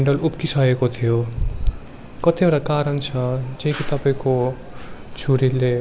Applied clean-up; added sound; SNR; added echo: none; Rain; 14 dB; none.